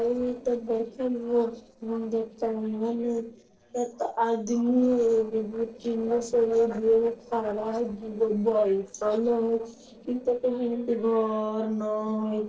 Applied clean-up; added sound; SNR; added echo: neural separator model SepFormer DNS4.